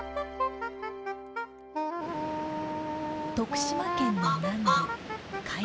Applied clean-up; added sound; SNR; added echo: none; Truck + Wind instrument, woodwind instrument; -2 dB; none.